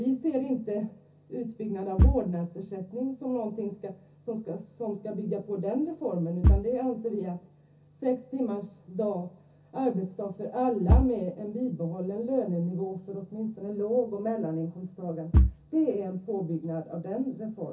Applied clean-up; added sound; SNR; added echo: none; Bass drum / Thump, thud; 1 dB; reverberation time 0.3 s.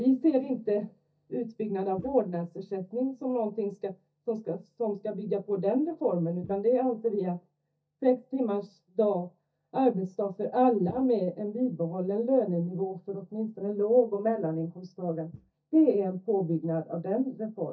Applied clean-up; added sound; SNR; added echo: neural mask model DeepFilterNet 3.